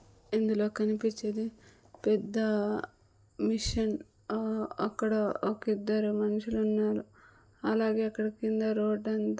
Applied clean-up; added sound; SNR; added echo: none; none; none; none.